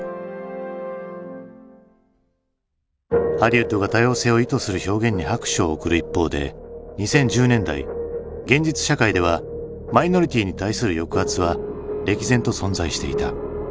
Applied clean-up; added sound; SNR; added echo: none; none; none; none.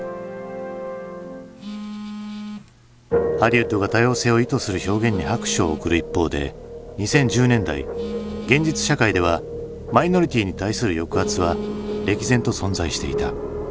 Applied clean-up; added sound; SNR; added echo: none; Telephone; 15 dB; none.